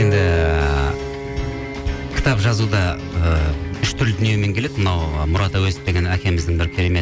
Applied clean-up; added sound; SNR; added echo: none; Piano; 10 dB; none.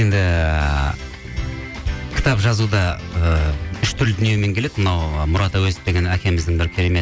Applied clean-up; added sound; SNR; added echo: none; none; none; none.